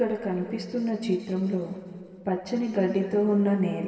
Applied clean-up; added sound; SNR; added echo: none; none; none; reverberation time 2.5 s.